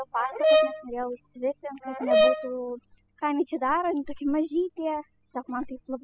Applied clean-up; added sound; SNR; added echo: classical method spectral subtraction.